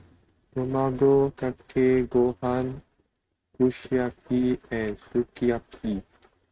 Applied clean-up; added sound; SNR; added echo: neural mask model RNNoise.